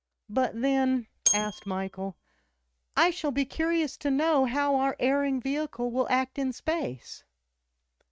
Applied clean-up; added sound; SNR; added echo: neural mask model RNNoise.